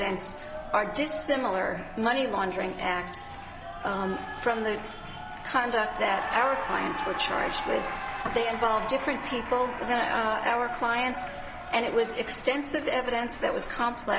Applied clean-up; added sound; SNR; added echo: none; Cheering; 9 dB; none.